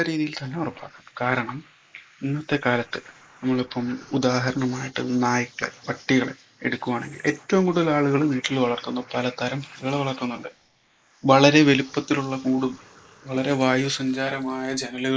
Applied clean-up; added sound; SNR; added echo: neural mask model Resemble Enhance denoiser.